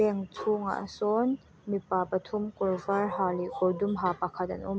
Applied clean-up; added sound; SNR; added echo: none; none; none; none.